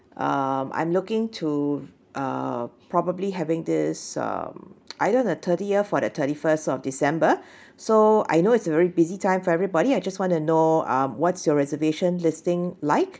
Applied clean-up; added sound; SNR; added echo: none; none; none; none.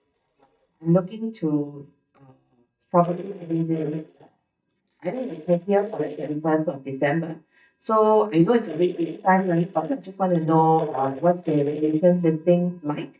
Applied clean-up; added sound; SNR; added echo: neural mask model DeepFilterNet 3.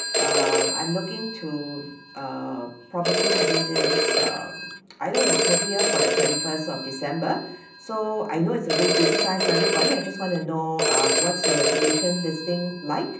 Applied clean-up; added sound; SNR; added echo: none; Telephone; -3 dB; reverberation time 0.6 s.